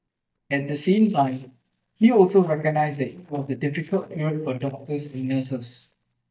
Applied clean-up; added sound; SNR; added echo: neural mask model DeepFilterNet 3.